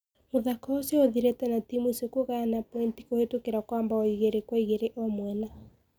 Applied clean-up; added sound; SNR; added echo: none; none; none; none.